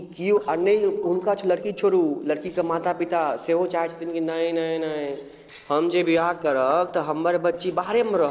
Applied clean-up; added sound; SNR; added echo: neural separator model SepFormer DNS4.